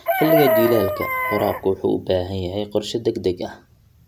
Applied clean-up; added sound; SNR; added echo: none; Chicken, rooster; 3 dB; none.